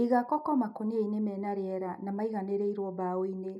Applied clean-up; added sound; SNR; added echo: none; none; none; none.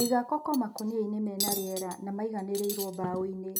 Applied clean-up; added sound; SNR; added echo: none; Cutlery, silverware; 7 dB; none.